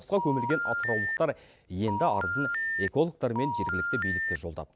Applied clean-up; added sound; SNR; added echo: none; Telephone; 1 dB; none.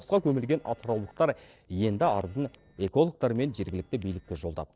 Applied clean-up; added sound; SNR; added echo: neural separator model SepFormer DNS4.